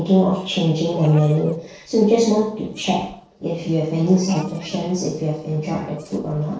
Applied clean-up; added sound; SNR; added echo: neural separator model SepFormer DNS4.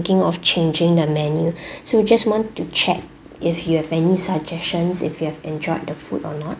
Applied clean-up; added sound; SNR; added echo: none; none; none; none.